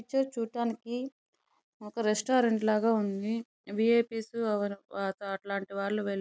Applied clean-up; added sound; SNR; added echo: none; none; none; none.